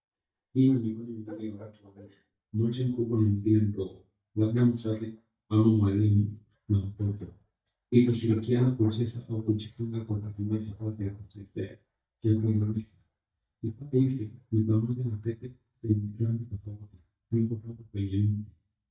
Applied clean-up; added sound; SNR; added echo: neural mask model DeepFilterNet 3.